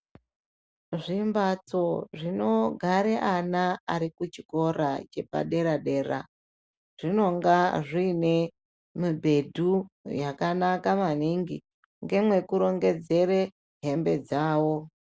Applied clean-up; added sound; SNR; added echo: none; none; none; none.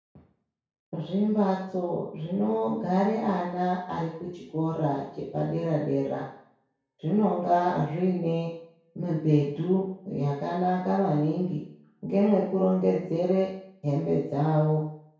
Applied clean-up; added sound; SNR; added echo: none; none; none; reverberation time 0.6 s.